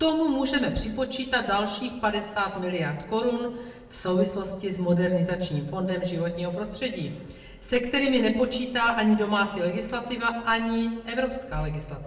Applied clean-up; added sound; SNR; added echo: none; none; none; reverberation time 0.8 s.